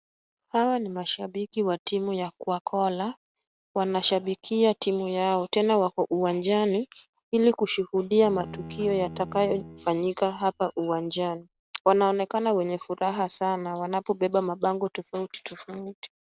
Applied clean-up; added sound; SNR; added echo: none; Bowed string instrument; 16 dB; none.